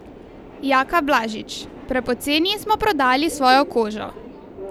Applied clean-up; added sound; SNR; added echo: none; Subway, metro, underground; 17 dB; none.